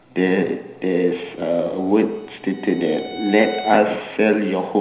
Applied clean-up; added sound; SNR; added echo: none; Bowed string instrument; 17 dB; reverberation time 0.9 s.